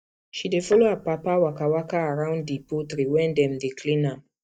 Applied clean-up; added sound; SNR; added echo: neural mask model DeepFilterNet 3.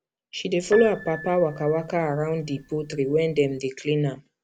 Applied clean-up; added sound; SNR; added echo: none; Piano; 15 dB; none.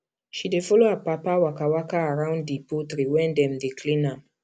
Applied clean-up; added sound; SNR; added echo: none; none; none; none.